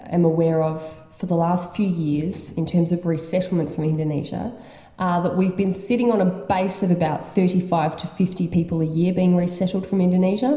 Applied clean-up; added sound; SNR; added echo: none; none; none; reverberation time 0.9 s.